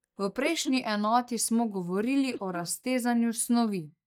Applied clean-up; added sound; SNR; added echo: neural mask model DeepFilterNet 3.